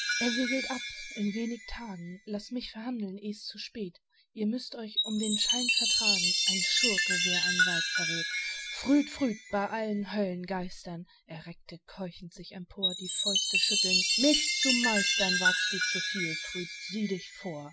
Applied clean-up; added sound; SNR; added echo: none; Chime; -3 dB; none.